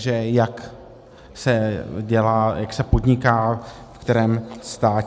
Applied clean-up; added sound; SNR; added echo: none; none; none; none.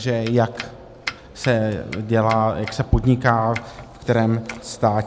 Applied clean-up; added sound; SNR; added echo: none; Domestic sounds, home sounds; 17 dB; none.